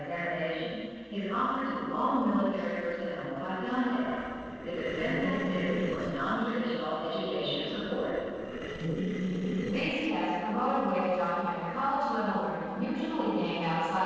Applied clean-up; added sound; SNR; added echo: neural separator model SepFormer DNS4.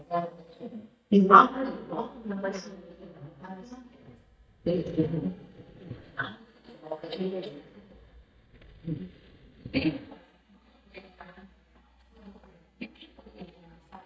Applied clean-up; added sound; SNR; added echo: neural mask model DeepFilterNet 3.